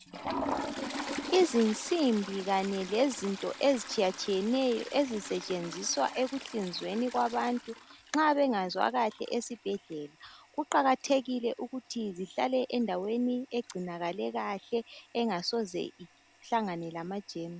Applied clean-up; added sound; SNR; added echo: none; Toilet flush; 13 dB; none.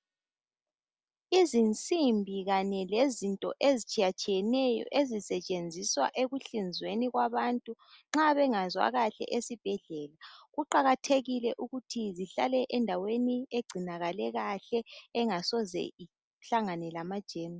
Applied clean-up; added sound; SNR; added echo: none; none; none; none.